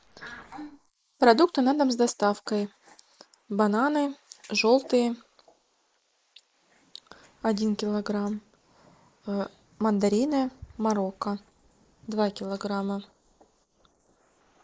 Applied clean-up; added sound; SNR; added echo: neural mask model Resemble Enhance denoiser.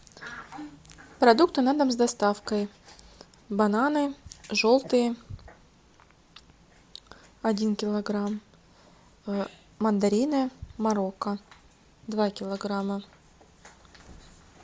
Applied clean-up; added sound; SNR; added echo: none; none; none; none.